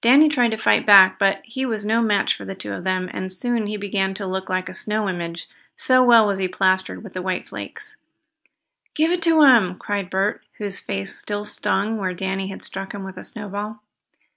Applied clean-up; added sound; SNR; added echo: none; none; none; none.